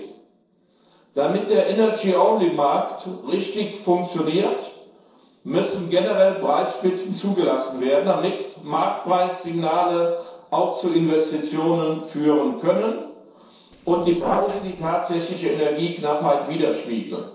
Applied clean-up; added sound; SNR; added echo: neural separator model SepFormer DNS4.